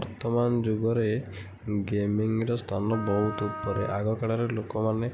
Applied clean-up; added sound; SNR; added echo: none; Wind instrument, woodwind instrument; 12 dB; none.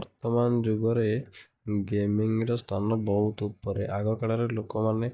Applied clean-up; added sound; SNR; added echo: neural mask model DeepFilterNet 3.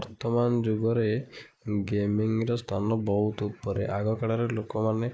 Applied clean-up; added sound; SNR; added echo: neural mask model Resemble Enhance denoiser.